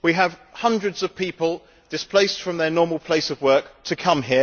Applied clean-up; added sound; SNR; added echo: none; none; none; none.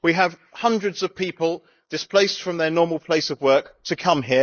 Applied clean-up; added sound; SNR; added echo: neural mask model Resemble Enhance denoiser.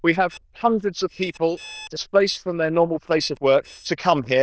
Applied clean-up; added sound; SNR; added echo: neural diffusion model UNIVERSE++.